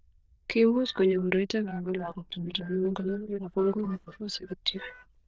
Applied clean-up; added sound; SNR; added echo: neural diffusion model UNIVERSE++.